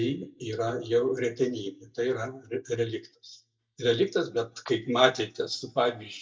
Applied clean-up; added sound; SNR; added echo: neural mask model DeepFilterNet 3.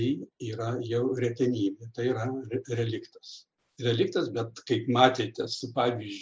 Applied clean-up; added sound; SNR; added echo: none; none; none; none.